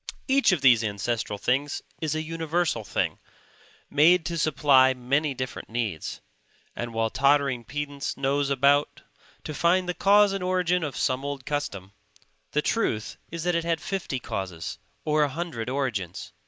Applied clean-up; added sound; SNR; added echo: none; none; none; none.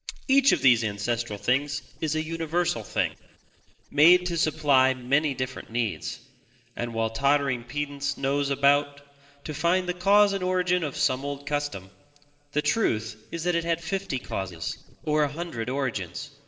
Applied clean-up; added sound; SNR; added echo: neural separator model SepFormer DNS4.